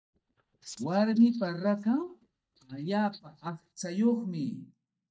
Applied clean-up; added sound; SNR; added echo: neural mask model DeepFilterNet 3.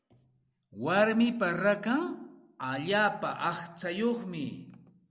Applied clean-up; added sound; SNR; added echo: none; none; none; none.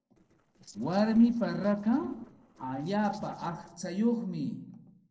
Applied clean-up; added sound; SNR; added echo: neural separator model SepFormer DNS4.